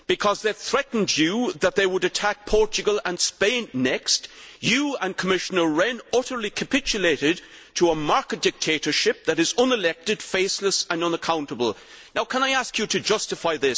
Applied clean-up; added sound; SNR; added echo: none; none; none; none.